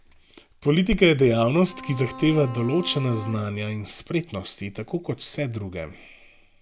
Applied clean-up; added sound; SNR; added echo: none; Bowed string instrument; 15 dB; none.